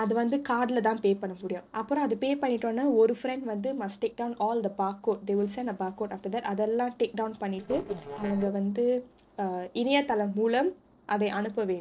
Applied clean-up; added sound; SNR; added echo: neural separator model SepFormer DNS4.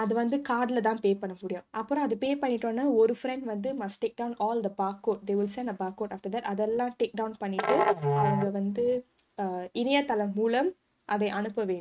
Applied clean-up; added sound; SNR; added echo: neural mask model RNNoise.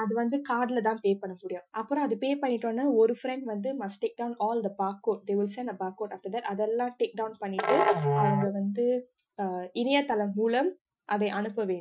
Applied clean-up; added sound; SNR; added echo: classical method Wiener filter.